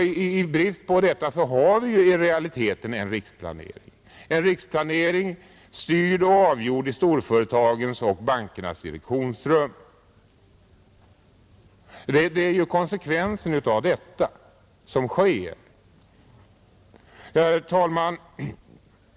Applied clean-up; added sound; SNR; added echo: none; none; none; none.